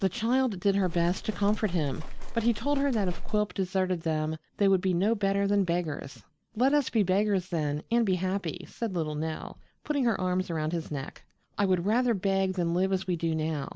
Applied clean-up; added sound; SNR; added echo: none; Livestock, farm animals, working animals; 2 dB; none.